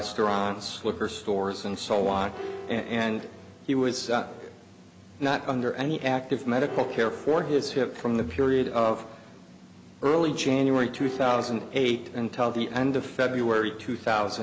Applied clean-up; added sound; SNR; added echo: none; Piano; 19 dB; none.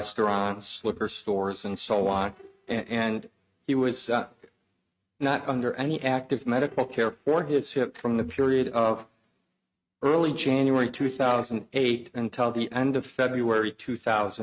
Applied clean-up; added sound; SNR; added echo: neural mask model RNNoise.